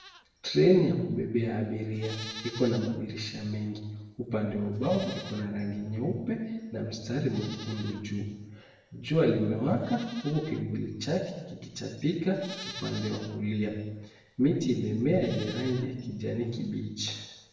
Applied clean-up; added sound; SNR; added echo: none; Livestock, farm animals, working animals; 19 dB; reverberation time 1.1 s.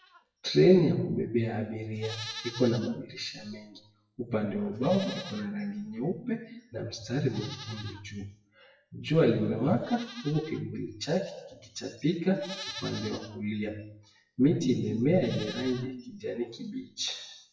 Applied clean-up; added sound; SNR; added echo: classical method WPE with log-MMSE.